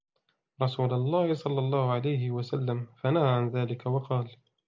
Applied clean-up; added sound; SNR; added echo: none; none; none; none.